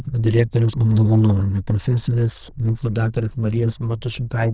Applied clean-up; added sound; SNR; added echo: neural diffusion model UNIVERSE++.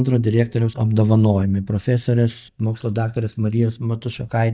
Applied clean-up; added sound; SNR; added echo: neural mask model DeepFilterNet 3.